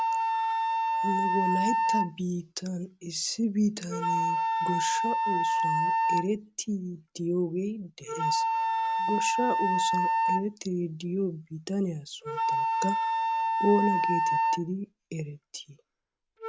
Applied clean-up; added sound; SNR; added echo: none; Wind instrument, woodwind instrument; -3 dB; none.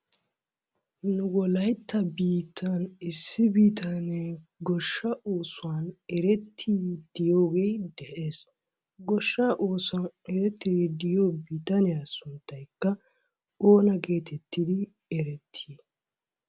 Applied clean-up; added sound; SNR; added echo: none; none; none; none.